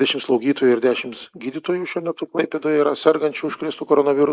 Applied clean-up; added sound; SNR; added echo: neural mask model Resemble Enhance denoiser.